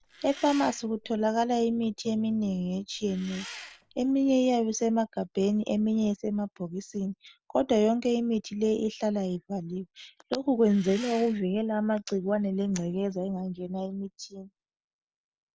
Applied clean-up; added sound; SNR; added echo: none; Engine; 17 dB; none.